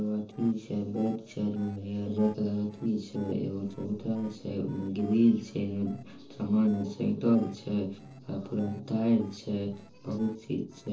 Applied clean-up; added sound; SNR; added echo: neural separator model SepFormer DNS4.